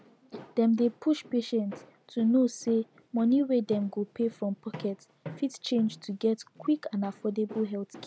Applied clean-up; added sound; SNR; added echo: none; Walk, footsteps; 20 dB; none.